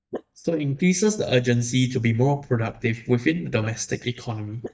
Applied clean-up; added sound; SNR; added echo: neural mask model DeepFilterNet 3.